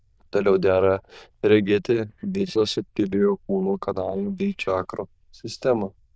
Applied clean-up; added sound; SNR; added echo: neural diffusion model UNIVERSE++.